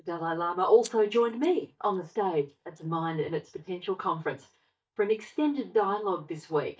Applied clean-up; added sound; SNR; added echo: neural mask model DeepFilterNet 3.